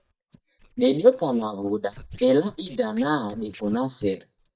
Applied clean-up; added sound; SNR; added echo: neural mask model DeepFilterNet 3.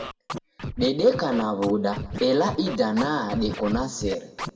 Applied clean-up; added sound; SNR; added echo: none; Scratching (performance technique); 10 dB; reverberation time 1.0 s.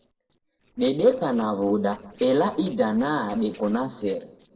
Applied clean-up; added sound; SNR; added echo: neural separator model SepFormer DNS4.